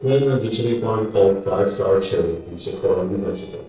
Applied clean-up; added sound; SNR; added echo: neural separator model SepFormer DNS4.